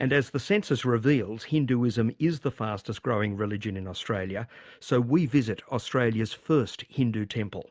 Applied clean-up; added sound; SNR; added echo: none; none; none; none.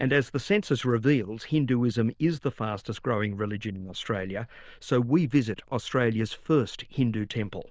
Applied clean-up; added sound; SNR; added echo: neural diffusion model UNIVERSE++.